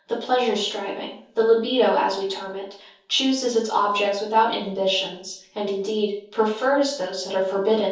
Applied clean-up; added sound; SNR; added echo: none; none; none; reverberation time 0.6 s.